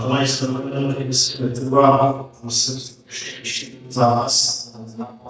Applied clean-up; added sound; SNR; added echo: neural mask model DeepFilterNet 3.